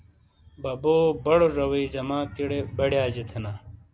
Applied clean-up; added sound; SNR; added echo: none; none; none; none.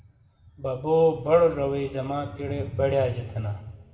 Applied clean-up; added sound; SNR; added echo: none; none; none; reverberation time 1.2 s.